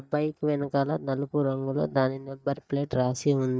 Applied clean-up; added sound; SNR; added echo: neural mask model DeepFilterNet 3.